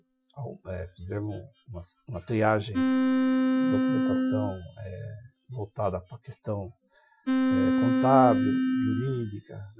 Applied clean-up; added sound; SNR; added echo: classical method Wiener filter.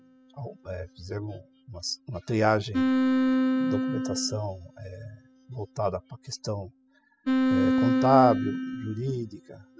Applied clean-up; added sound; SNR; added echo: classical method spectral subtraction.